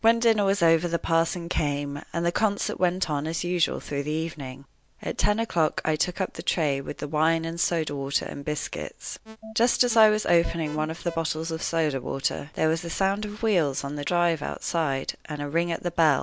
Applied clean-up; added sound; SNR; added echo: none; Alarm; 17 dB; none.